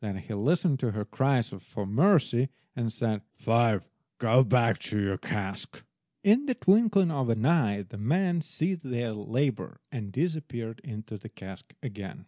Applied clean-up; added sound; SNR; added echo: none; none; none; none.